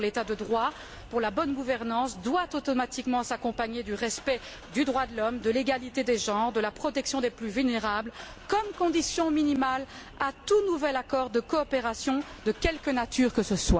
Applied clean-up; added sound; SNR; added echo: none; Engine starting / Car; 20 dB; none.